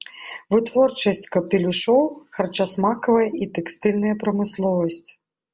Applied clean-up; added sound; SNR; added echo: none; none; none; none.